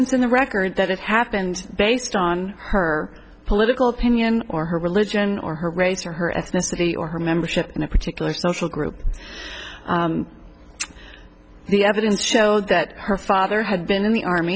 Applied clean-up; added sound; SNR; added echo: none; none; none; none.